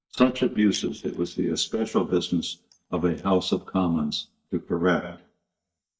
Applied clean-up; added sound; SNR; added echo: neural mask model DeepFilterNet 3.